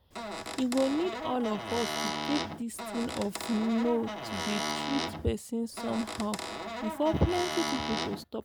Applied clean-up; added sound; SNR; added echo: none; Squeak / Cupboard open or close; 4 dB; none.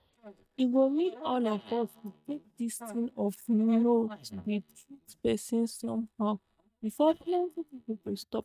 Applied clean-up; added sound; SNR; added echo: neural mask model DeepFilterNet 3.